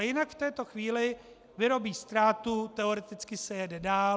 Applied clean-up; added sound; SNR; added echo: none; none; none; none.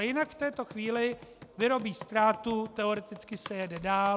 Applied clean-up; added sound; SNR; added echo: none; Computer keyboard; 19 dB; none.